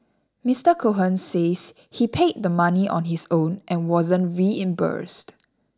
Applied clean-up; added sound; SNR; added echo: none; none; none; none.